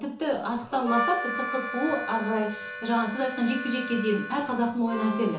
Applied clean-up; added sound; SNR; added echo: none; Harmonica; 6 dB; reverberation time 0.8 s.